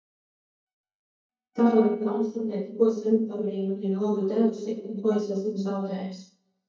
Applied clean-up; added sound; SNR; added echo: neural mask model DeepFilterNet 3.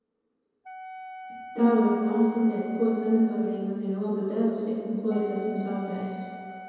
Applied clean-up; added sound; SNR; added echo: none; Wind instrument, woodwind instrument; 16 dB; reverberation time 2.2 s.